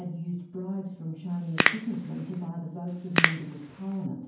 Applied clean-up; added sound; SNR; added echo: none; Crack / Crackle; -4 dB; reverberation time 0.9 s.